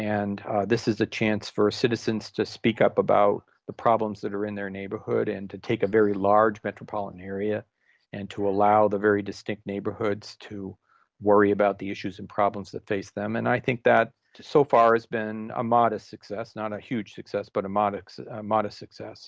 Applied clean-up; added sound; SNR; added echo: none; none; none; none.